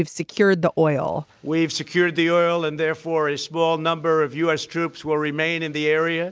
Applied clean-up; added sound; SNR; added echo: none; none; none; none.